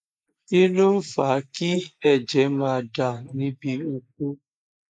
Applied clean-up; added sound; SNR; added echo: neural mask model Resemble Enhance denoiser.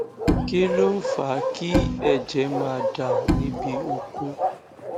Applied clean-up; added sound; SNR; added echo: none; Bowed string instrument + Bark; -2 dB; none.